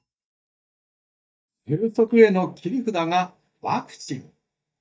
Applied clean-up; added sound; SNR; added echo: neural mask model DeepFilterNet 3.